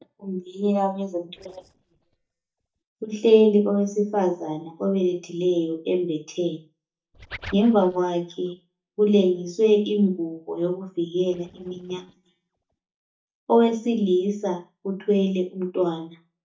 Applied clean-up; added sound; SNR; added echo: neural mask model DeepFilterNet 3.